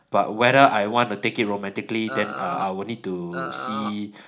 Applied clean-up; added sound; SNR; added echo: none; Burping, eructation; 9 dB; reverberation time 0.4 s.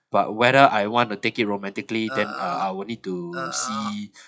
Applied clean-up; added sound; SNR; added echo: classical method WPE with log-MMSE.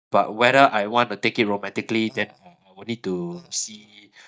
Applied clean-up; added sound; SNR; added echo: neural mask model DeepFilterNet 3.